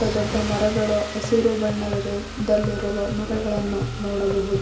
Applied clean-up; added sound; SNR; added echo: none; Engine starting / Car + Musical instrument; 6 dB; none.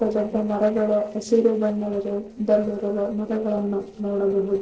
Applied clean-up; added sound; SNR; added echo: neural separator model SepFormer DNS4.